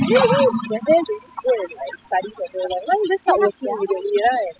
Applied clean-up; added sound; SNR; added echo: classical method spectral subtraction.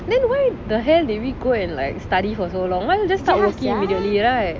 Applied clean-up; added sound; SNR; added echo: none; none; none; none.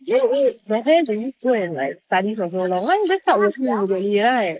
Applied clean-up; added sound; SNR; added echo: neural mask model Resemble Enhance denoiser.